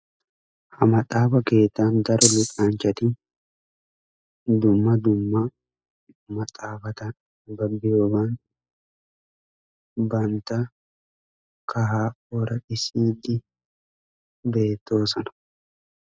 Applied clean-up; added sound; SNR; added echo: classical method spectral subtraction.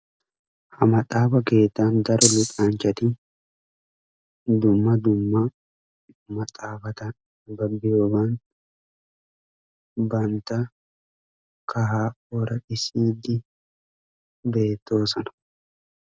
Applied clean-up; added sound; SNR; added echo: none; Rattle (instrument); -3 dB; none.